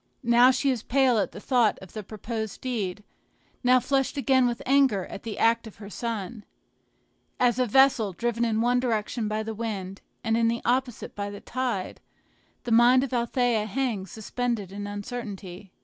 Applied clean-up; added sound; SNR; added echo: none; none; none; none.